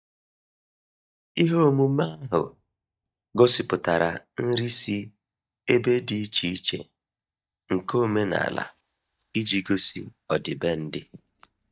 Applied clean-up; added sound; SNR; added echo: neural mask model DeepFilterNet 3.